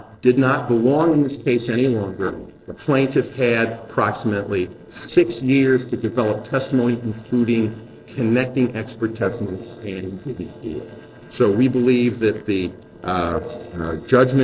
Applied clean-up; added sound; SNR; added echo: neural separator model SepFormer DNS4.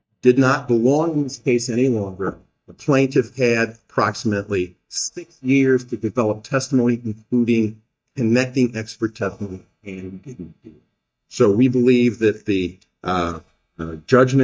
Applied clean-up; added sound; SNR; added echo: neural mask model DeepFilterNet 3.